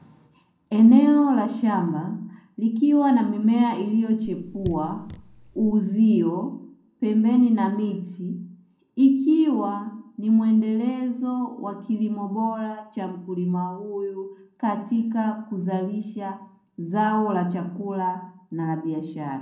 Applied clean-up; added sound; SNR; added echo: none; Raindrop / Drip; 15 dB; reverberation time 0.6 s.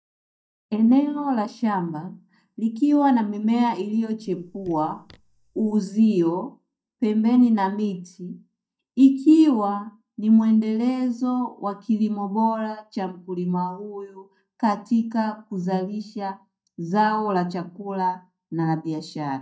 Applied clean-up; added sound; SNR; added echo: neural mask model DeepFilterNet 3.